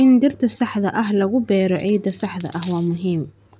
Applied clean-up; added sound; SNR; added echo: none; Coin (dropping); 7 dB; none.